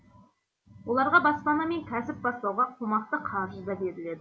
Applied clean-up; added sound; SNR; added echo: none; none; none; none.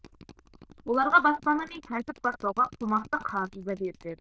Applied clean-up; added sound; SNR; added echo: neural diffusion model UNIVERSE++.